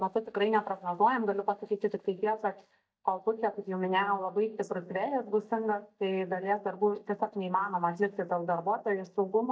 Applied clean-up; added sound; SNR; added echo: neural mask model DeepFilterNet 3.